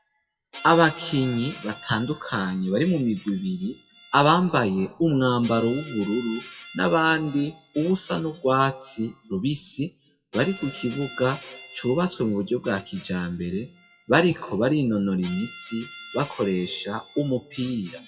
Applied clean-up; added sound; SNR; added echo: classical method WPE with log-MMSE.